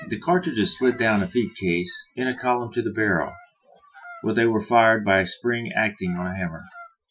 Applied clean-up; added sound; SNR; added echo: classical method Wiener filter.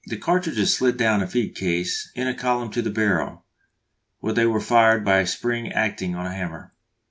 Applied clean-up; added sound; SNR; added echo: none; none; none; none.